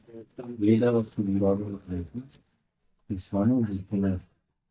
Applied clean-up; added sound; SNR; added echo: neural mask model DeepFilterNet 3.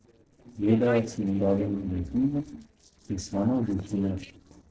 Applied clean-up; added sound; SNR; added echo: neural separator model SepFormer DNS4.